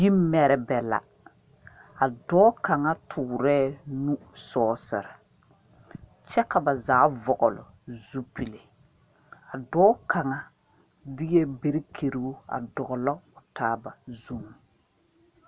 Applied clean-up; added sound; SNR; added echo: none; none; none; none.